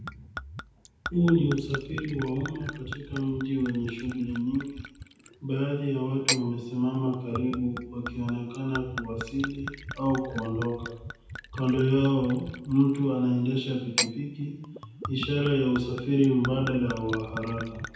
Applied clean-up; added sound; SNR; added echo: none; Gurgling / Chink, clink / Liquid; 10 dB; reverberation time 0.8 s.